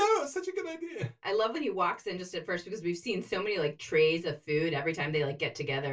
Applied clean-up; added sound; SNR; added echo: none; none; none; reverberation time 0.2 s.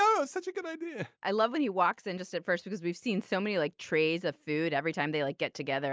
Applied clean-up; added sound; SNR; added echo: none; none; none; none.